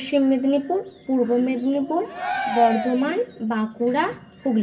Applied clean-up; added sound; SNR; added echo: none; Cheering; 7 dB; reverberation time 0.1 s.